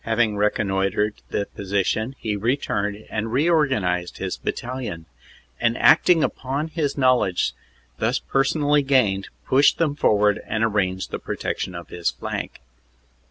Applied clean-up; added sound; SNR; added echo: none; none; none; none.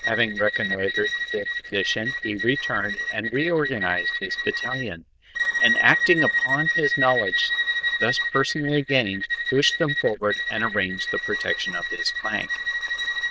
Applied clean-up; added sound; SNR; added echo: neural diffusion model UNIVERSE++.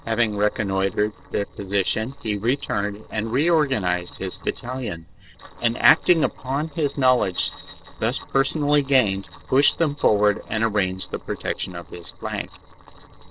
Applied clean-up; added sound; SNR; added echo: neural separator model SepFormer DNS4.